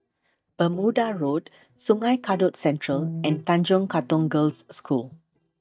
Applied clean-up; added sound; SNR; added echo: neural mask model DeepFilterNet 3.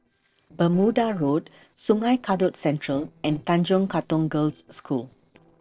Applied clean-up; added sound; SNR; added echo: neural separator model SepFormer DNS4.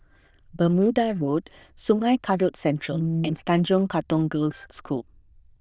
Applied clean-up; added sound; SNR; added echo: neural diffusion model UNIVERSE++.